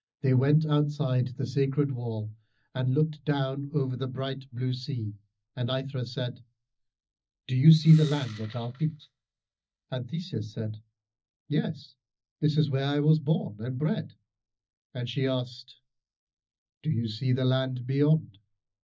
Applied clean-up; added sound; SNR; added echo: neural mask model DeepFilterNet 3.